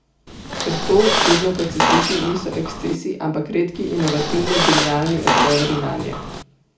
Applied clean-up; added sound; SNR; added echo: none; Squeak; 0 dB; reverberation time 0.4 s.